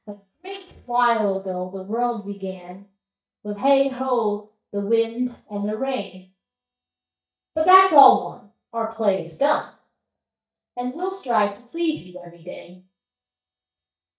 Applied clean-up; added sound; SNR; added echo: neural mask model DeepFilterNet 3.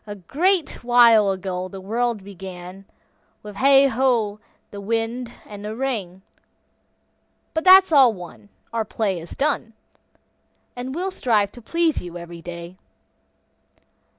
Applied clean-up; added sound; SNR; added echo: none; none; none; none.